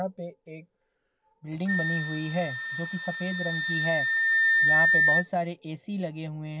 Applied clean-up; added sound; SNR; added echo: none; Wind instrument, woodwind instrument; -5 dB; none.